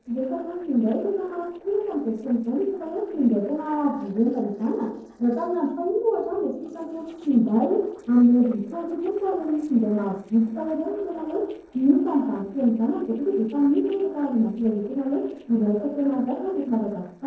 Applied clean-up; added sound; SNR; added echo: neural separator model SepFormer DNS4.